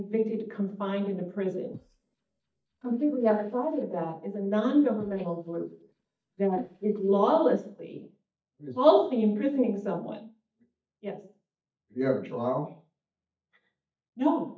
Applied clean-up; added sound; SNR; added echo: neural mask model DeepFilterNet 3.